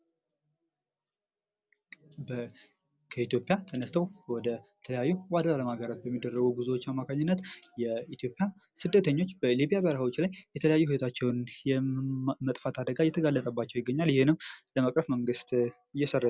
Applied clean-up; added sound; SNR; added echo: none; none; none; none.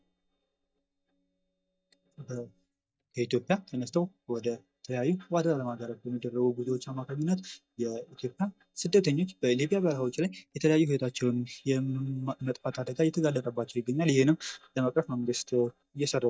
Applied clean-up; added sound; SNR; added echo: neural mask model DeepFilterNet 3.